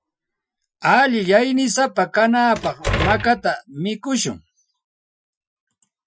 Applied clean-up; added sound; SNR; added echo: classical method Wiener filter.